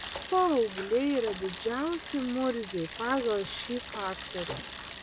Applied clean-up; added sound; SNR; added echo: none; Bicycle; 5 dB; none.